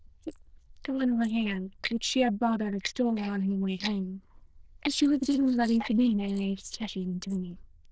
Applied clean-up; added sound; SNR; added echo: neural diffusion model UNIVERSE++.